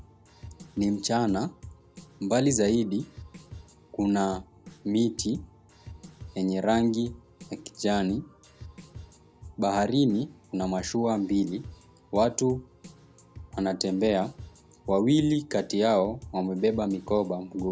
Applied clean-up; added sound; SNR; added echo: none; Drum kit; 19 dB; none.